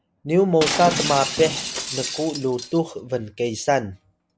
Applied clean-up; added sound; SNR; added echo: none; Shatter; 7 dB; none.